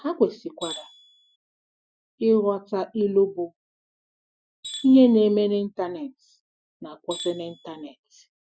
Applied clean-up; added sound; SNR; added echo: classical method Wiener filter.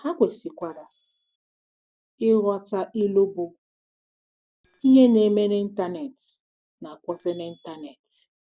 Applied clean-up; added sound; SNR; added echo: neural separator model SepFormer DNS4.